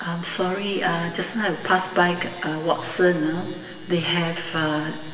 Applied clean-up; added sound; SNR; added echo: none; none; none; reverberation time 1.8 s.